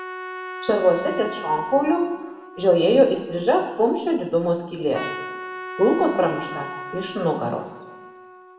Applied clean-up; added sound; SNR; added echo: none; Trumpet; 13 dB; reverberation time 1.1 s.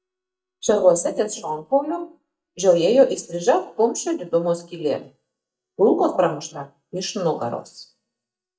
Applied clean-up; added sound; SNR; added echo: neural mask model DeepFilterNet 3.